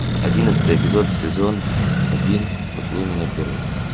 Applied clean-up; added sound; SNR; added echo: none; Accelerating, revving, vroom; -3 dB; none.